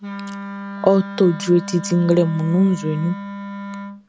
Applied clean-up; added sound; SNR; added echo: none; Wind instrument, woodwind instrument; 11 dB; none.